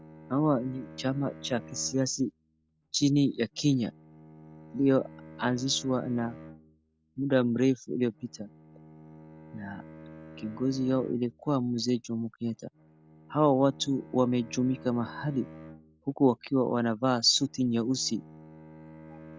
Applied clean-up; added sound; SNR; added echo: none; Bowed string instrument; 20 dB; none.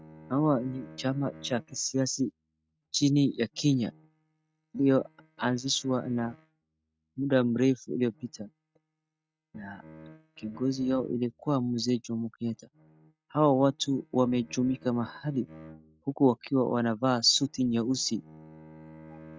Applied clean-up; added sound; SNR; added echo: neural mask model RNNoise.